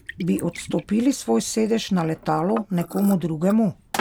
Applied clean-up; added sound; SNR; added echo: none; Liquid; 14 dB; none.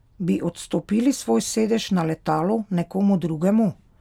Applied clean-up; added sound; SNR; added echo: none; none; none; none.